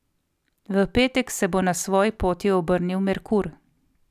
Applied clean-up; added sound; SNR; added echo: none; none; none; none.